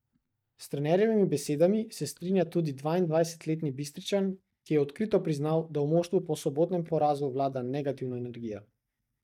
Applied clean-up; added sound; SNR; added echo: neural mask model DeepFilterNet 3.